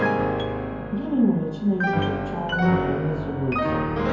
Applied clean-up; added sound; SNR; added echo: none; Piano; 0 dB; reverberation time 0.9 s.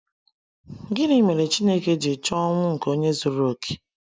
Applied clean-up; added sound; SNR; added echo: none; none; none; none.